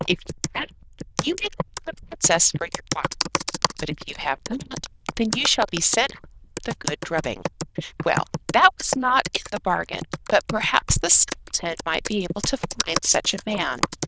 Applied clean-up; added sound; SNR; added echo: neural diffusion model UNIVERSE++.